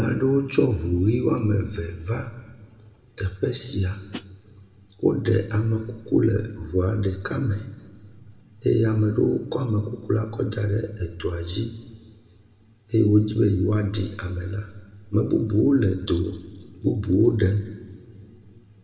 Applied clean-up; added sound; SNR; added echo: none; Hi-hat; 14 dB; reverberation time 1.3 s.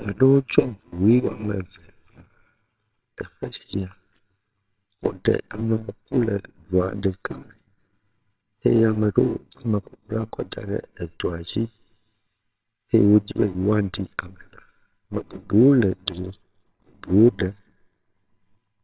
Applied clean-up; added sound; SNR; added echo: neural separator model SepFormer WHAMR!.